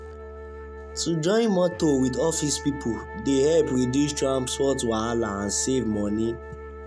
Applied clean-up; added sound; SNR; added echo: none; Wind instrument, woodwind instrument + Musical instrument; 13 dB; none.